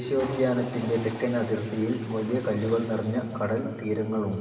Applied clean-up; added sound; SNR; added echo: none; Toilet flush / Water; 15 dB; reverberation time 2.0 s.